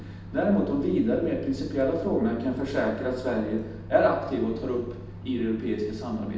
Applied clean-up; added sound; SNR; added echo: none; Microwave oven; 13 dB; reverberation time 0.8 s.